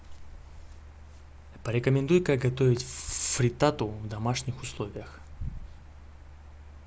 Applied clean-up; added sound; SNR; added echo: none; Mechanical fan; 17 dB; none.